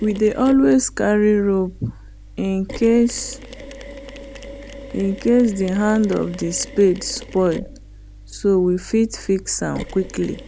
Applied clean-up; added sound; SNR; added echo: none; Mechanisms; 16 dB; none.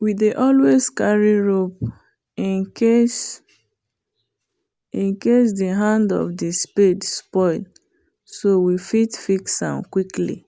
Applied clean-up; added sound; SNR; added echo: none; none; none; none.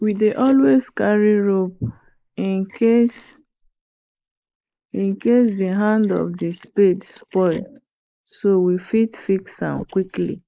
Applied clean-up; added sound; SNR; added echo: neural mask model Resemble Enhance denoiser.